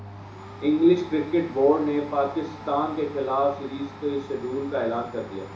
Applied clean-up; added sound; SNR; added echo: none; Domestic sounds, home sounds; 15 dB; reverberation time 0.8 s.